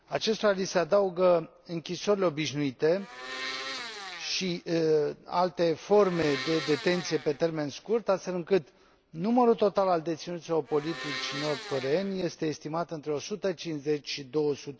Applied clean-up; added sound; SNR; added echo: none; Domestic sounds, home sounds; 11 dB; none.